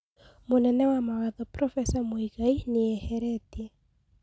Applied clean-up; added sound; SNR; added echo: none; none; none; none.